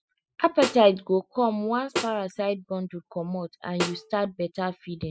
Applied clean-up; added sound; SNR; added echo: classical method spectral subtraction.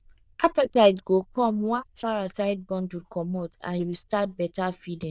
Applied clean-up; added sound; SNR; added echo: neural diffusion model UNIVERSE++.